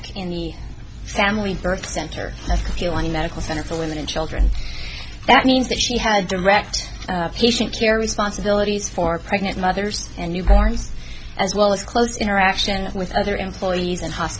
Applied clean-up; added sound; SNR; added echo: none; none; none; none.